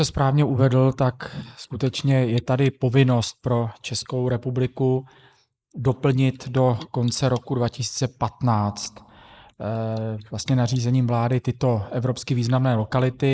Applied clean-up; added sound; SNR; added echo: neural mask model Resemble Enhance denoiser.